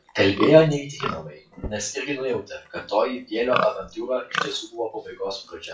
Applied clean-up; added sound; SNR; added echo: classical method WPE with log-MMSE.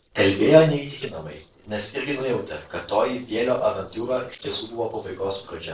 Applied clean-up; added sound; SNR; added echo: neural separator model SepFormer DNS4.